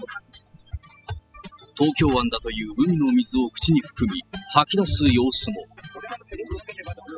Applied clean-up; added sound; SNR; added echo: classical method spectral subtraction.